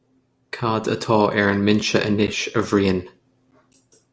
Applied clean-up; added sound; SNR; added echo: none; none; none; none.